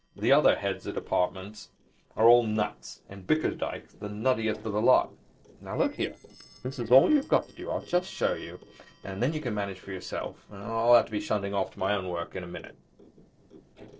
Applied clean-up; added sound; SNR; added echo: neural separator model SepFormer DNS4.